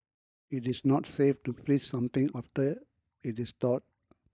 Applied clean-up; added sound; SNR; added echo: neural mask model DeepFilterNet 3.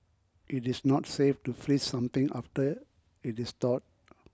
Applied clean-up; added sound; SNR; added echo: none; none; none; none.